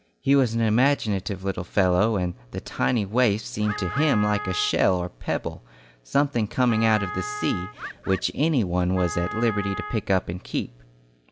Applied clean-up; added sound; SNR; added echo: none; Bird + Wind instrument, woodwind instrument; 11 dB; none.